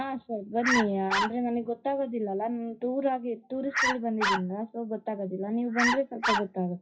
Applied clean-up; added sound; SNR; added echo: classical method WPE with log-MMSE.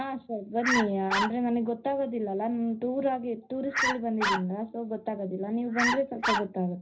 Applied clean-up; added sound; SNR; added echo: none; Bark; 1 dB; reverberation time 0.4 s.